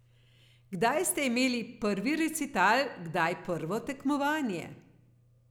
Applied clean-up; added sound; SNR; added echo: none; none; none; none.